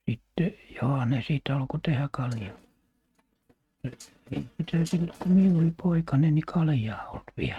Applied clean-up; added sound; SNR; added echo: neural mask model RNNoise.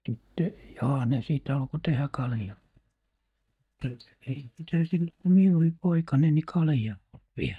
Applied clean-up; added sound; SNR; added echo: neural mask model DeepFilterNet 3.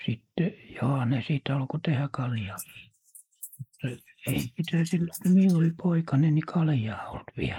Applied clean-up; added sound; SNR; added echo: neural mask model Resemble Enhance denoiser.